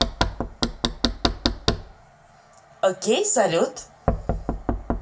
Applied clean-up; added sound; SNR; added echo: none; Knock; 0 dB; reverberation time 0.2 s.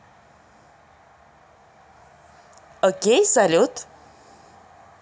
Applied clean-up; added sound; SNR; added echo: none; none; none; none.